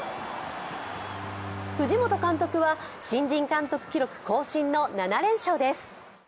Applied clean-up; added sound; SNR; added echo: none; Bowed string instrument; 13 dB; none.